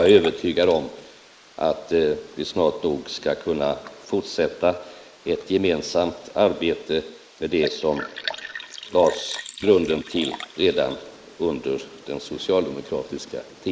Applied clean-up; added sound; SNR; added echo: neural mask model Resemble Enhance denoiser.